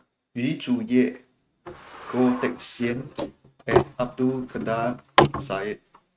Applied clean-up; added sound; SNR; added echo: neural mask model RNNoise.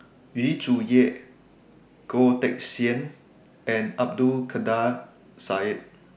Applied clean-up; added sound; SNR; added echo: none; none; none; none.